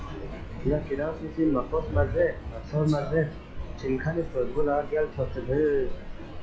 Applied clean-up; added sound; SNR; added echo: classical method log-MMSE.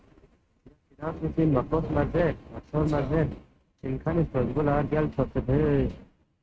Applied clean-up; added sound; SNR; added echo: neural mask model RNNoise.